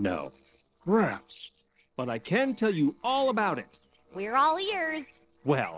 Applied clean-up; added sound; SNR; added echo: neural separator model SepFormer DNS4.